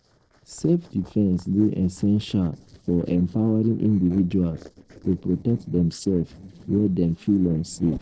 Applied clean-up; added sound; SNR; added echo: neural separator model SepFormer DNS4.